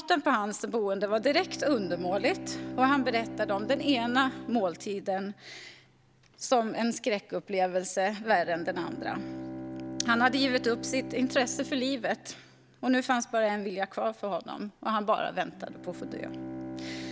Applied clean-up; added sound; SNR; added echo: none; Bowed string instrument; 12 dB; none.